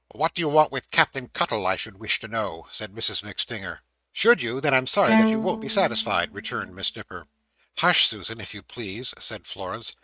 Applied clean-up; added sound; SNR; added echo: neural mask model RNNoise.